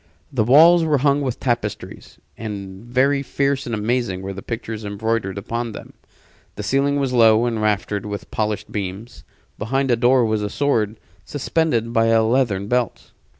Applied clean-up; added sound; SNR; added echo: none; none; none; none.